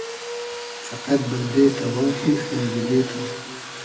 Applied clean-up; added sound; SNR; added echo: none; Domestic sounds, home sounds; 8 dB; reverberation time 1.8 s.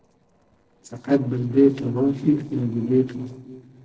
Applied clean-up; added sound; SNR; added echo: neural separator model SepFormer DNS4.